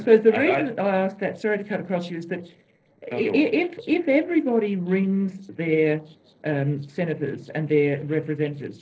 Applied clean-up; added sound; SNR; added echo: neural separator model SepFormer DNS4.